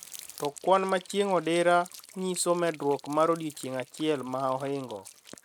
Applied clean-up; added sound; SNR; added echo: neural mask model RNNoise.